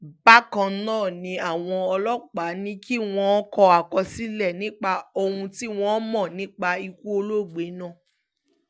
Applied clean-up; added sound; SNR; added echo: none; none; none; none.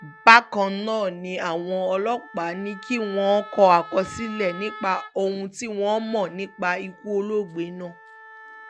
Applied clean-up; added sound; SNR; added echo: none; Wind instrument, woodwind instrument; 19 dB; none.